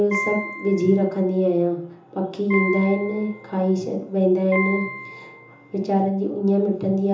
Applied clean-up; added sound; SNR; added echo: none; Piano; 11 dB; reverberation time 0.6 s.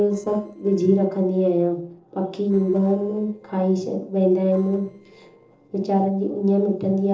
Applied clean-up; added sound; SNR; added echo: neural separator model SepFormer DNS4.